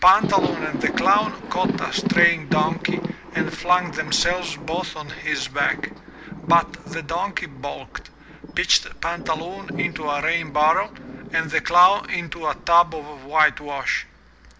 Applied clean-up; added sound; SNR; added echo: none; Thunder; 8 dB; none.